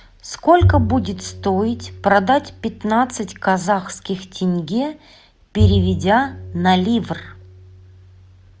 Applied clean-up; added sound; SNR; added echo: none; Bowed string instrument; 5 dB; none.